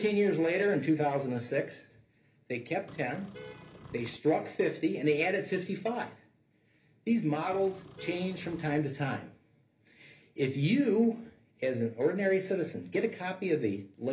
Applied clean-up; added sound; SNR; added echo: none; Vehicle horn, car horn, honking; 17 dB; reverberation time 0.3 s.